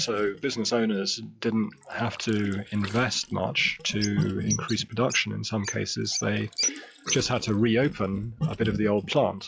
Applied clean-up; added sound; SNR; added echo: classical method log-MMSE.